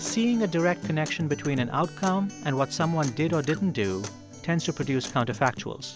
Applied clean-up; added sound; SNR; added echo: none; Acoustic guitar; 12 dB; none.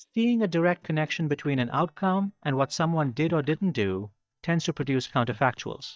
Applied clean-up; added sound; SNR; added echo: neural mask model DeepFilterNet 3.